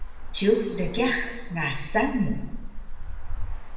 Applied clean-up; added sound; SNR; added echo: none; Traffic noise, roadway noise; 3 dB; reverberation time 1.0 s.